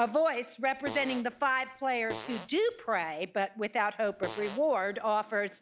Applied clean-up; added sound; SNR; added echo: none; Fart; 15 dB; none.